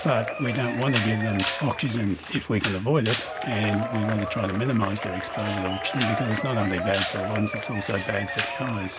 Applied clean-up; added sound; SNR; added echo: none; Applause / Crowd / Cheering + Camera; 4 dB; none.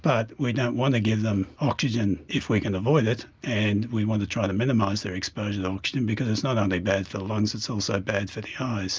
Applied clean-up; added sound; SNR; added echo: none; none; none; none.